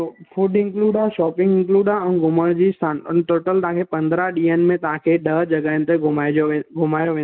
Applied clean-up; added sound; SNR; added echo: none; none; none; none.